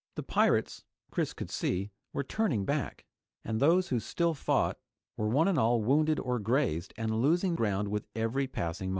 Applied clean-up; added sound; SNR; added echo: none; none; none; none.